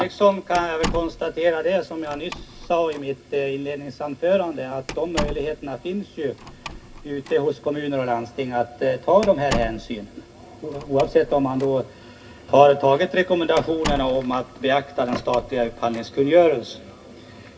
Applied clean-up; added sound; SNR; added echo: none; Slam; 14 dB; reverberation time 0.4 s.